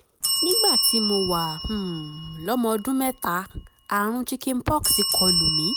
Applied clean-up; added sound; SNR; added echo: none; Bell; 1 dB; none.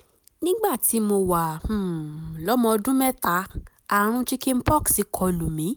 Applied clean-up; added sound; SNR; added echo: none; none; none; none.